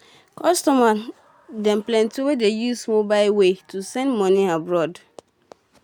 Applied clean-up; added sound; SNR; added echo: none; none; none; none.